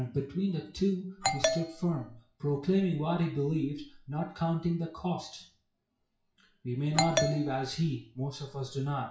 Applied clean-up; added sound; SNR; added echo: classical method WPE with log-MMSE.